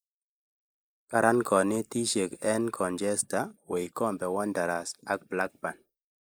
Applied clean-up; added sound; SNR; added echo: neural mask model Resemble Enhance denoiser.